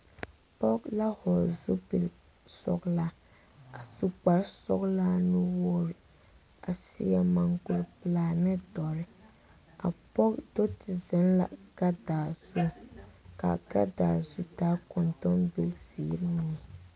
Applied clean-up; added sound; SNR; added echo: none; none; none; none.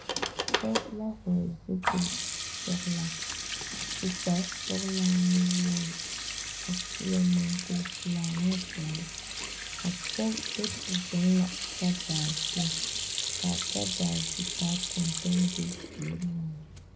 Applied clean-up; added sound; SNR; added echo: none; Sink (filling or washing) / Hands; 4 dB; reverberation time 0.3 s.